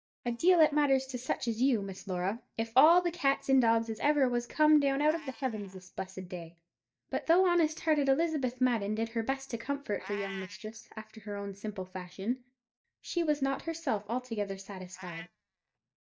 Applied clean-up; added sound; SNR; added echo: neural mask model DeepFilterNet 3.